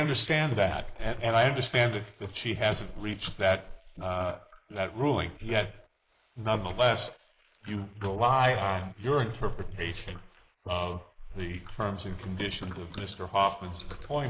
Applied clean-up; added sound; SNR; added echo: neural mask model Resemble Enhance denoiser.